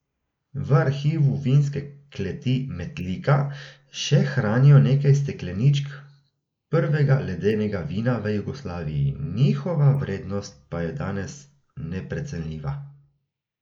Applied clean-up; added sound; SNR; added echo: neural mask model Resemble Enhance denoiser.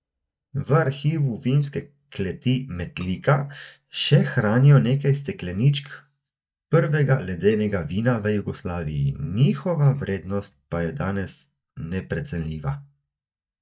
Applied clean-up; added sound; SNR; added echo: neural mask model DeepFilterNet 3.